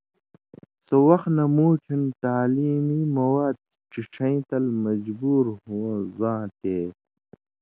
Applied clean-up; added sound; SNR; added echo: none; none; none; none.